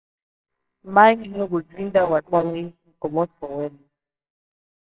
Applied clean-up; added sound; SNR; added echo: neural separator model SepFormer WHAMR!.